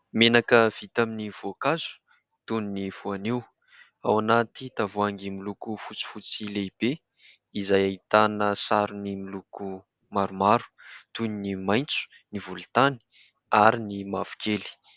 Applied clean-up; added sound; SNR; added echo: none; none; none; none.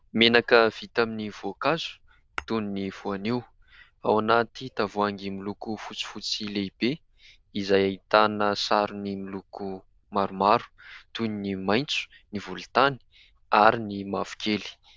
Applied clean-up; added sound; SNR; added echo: neural diffusion model UNIVERSE++.